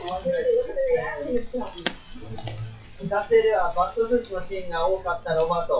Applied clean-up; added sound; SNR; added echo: classical method WPE with log-MMSE.